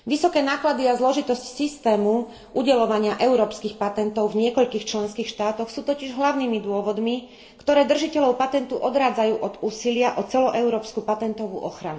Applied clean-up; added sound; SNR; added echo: none; none; none; reverberation time 2.8 s.